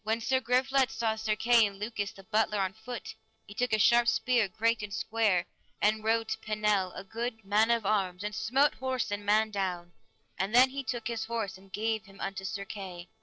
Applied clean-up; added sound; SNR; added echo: neural separator model SepFormer DNS4.